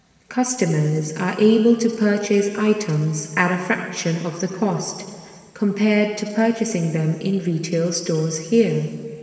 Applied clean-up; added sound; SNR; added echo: none; none; none; reverberation time 2.1 s.